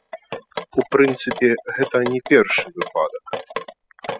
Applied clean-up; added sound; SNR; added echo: classical method spectral subtraction.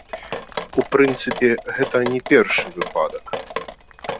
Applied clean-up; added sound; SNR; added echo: none; Drip; 10 dB; none.